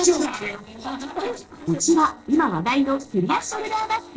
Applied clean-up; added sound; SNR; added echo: neural separator model SepFormer DNS4.